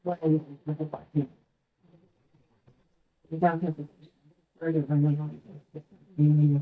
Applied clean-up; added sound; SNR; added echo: neural mask model DeepFilterNet 3.